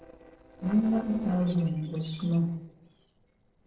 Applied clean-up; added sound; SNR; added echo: neural separator model SepFormer DNS4.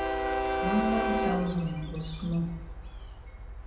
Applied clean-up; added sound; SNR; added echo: none; Train; 0 dB; reverberation time 0.7 s.